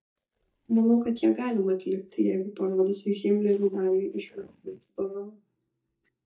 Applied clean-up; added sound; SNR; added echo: neural mask model DeepFilterNet 3.